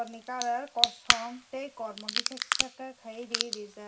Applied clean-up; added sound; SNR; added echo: none; Crack / Crackle; -5 dB; reverberation time 0.4 s.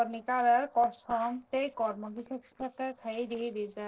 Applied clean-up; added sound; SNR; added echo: neural separator model SepFormer DNS4.